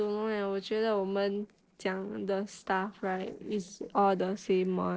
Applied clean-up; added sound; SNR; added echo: neural separator model SepFormer DNS4.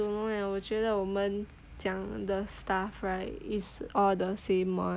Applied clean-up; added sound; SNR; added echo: none; none; none; none.